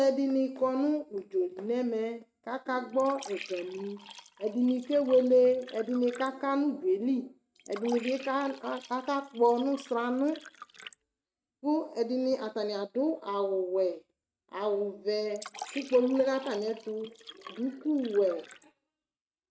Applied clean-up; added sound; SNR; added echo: neural mask model RNNoise.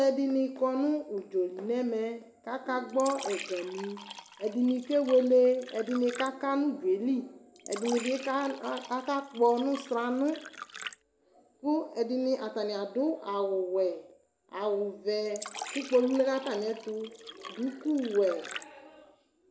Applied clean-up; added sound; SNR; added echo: none; Fill (with liquid); 14 dB; none.